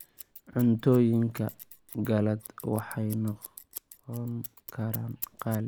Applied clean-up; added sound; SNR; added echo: none; Scissors; 17 dB; none.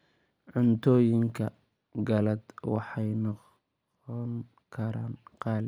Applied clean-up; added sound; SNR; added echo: none; none; none; none.